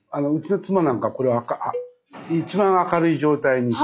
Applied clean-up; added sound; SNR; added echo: classical method log-MMSE.